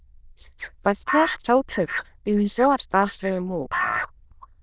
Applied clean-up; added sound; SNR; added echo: neural diffusion model UNIVERSE++.